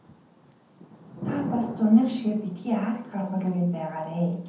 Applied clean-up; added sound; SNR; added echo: none; Thunder / Rain; 13 dB; reverberation time 0.6 s.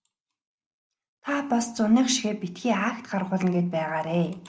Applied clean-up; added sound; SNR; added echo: none; none; none; none.